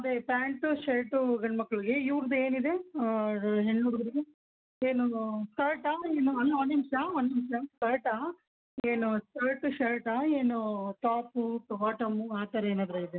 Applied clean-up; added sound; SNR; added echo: none; none; none; none.